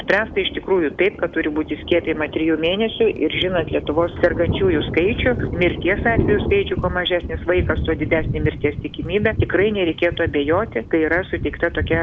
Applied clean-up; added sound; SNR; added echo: none; Thunder; 7 dB; none.